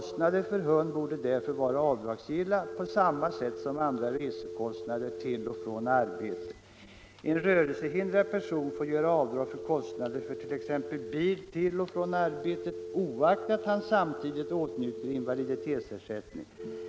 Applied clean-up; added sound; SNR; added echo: none; Telephone; 10 dB; none.